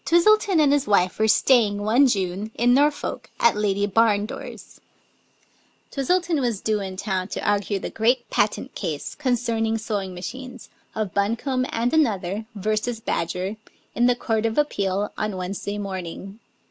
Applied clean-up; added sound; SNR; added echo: none; none; none; none.